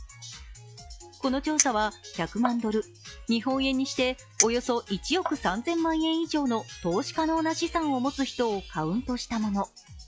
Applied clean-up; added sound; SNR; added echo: classical method log-MMSE.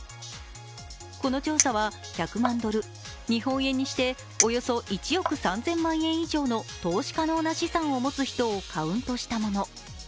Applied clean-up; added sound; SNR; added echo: none; Chink, clink; 5 dB; none.